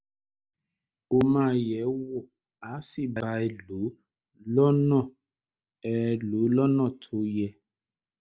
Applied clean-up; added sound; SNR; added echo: none; none; none; none.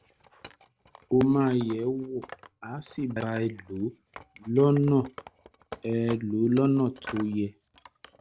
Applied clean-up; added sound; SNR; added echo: none; Wood; 20 dB; none.